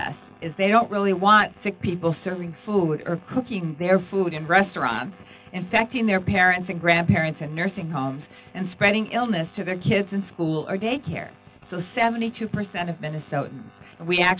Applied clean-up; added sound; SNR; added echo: none; none; none; none.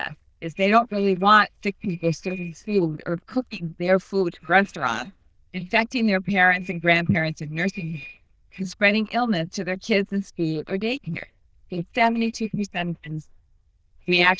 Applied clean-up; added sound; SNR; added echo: neural diffusion model UNIVERSE++.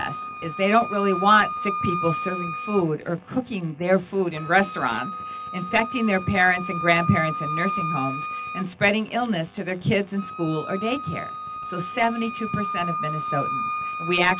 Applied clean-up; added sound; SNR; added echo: none; Wind instrument, woodwind instrument; 7 dB; none.